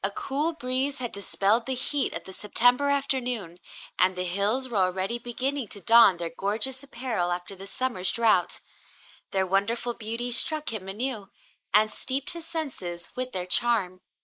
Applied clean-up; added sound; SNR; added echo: neural mask model Resemble Enhance denoiser.